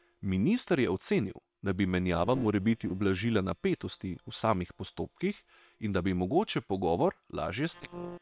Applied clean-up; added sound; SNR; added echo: neural separator model SepFormer WHAM!.